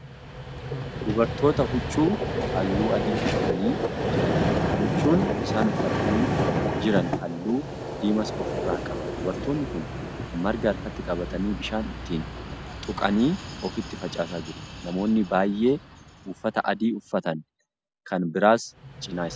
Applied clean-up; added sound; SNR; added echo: none; Vehicle; 2 dB; none.